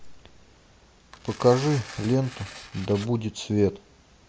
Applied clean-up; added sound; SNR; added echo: none; Tearing; 15 dB; none.